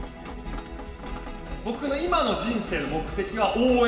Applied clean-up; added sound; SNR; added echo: none; Drip; 18 dB; reverberation time 2.0 s.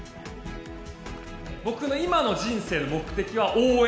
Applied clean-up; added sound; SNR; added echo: none; none; none; none.